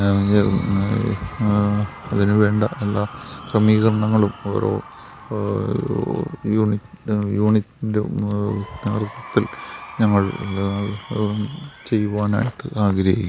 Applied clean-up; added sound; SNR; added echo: none; Thunder / Rain + Crowd / Cheering; 17 dB; none.